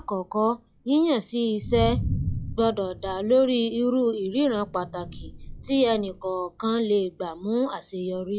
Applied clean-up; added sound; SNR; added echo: classical method log-MMSE.